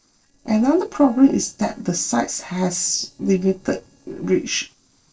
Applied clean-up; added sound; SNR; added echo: neural separator model SepFormer DNS4.